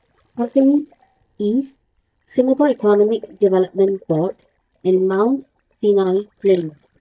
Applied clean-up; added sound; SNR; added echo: neural mask model DeepFilterNet 3.